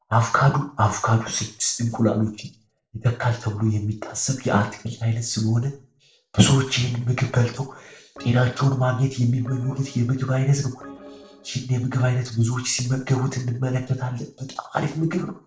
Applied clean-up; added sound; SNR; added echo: neural separator model SepFormer DNS4.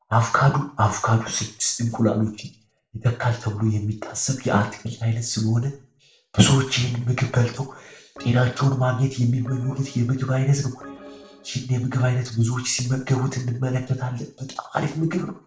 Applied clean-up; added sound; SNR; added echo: none; Organ; 19 dB; reverberation time 0.4 s.